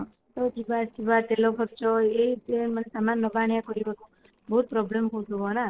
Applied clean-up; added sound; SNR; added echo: neural separator model SepFormer DNS4.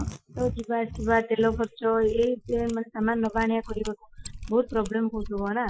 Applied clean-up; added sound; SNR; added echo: classical method Wiener filter.